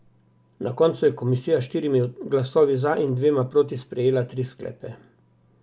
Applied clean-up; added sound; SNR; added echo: none; none; none; none.